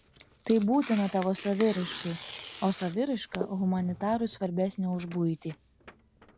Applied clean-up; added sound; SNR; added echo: none; Tearing; 15 dB; none.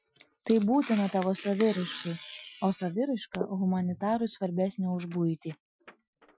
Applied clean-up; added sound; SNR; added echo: classical method Wiener filter.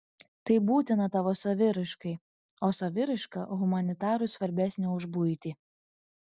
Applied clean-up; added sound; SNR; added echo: none; none; none; none.